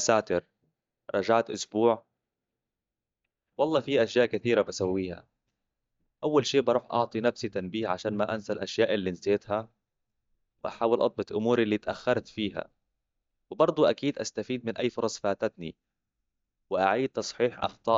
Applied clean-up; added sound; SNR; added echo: neural mask model DeepFilterNet 3.